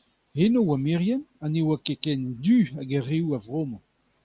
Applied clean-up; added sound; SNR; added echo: none; none; none; none.